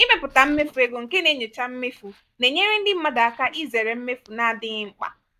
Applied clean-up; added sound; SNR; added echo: neural mask model DeepFilterNet 3.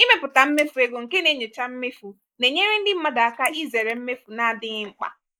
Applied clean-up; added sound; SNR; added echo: neural mask model Resemble Enhance denoiser.